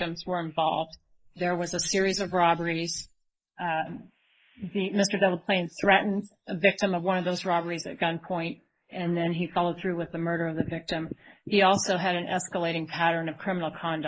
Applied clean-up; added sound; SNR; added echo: neural mask model Resemble Enhance denoiser.